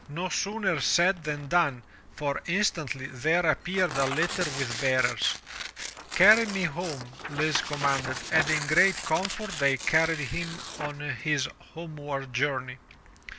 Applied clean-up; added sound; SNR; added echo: none; Tearing; 10 dB; none.